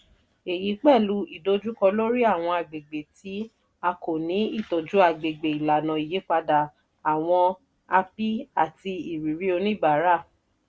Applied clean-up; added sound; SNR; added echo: none; none; none; none.